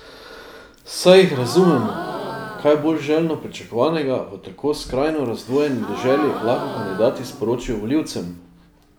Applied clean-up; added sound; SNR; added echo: none; Gasp; 11 dB; none.